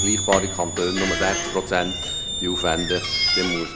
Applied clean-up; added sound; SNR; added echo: none; Squeak; 0 dB; none.